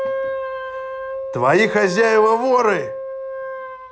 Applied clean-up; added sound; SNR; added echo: none; Wind instrument, woodwind instrument; 8 dB; none.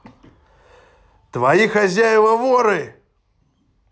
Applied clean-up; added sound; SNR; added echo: none; none; none; none.